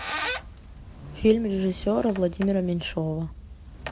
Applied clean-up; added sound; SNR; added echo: none; Squeak; 11 dB; none.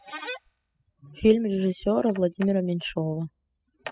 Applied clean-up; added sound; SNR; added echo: classical method spectral subtraction.